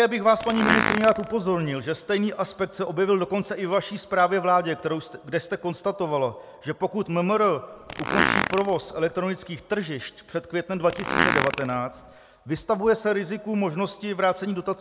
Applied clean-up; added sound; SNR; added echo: none; Fart; 2 dB; none.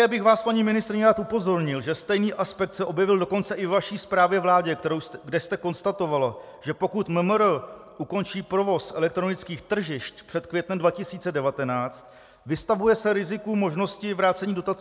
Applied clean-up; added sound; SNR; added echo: none; none; none; none.